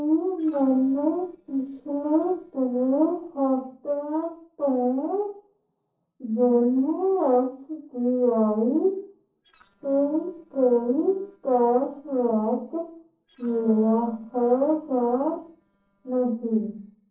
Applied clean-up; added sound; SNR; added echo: neural separator model SepFormer DNS4.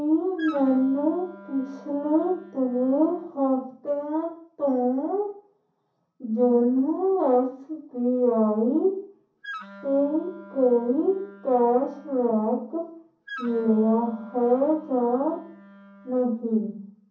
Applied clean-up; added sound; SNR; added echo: none; Wind instrument, woodwind instrument; 19 dB; reverberation time 0.6 s.